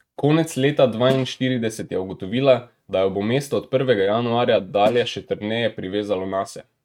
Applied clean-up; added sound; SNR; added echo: neural mask model RNNoise.